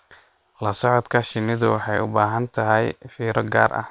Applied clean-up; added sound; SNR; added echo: neural separator model SepFormer WHAM!.